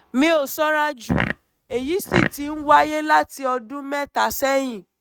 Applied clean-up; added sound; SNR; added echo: neural mask model RNNoise.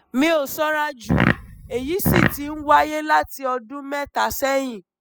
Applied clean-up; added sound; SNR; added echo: classical method spectral subtraction.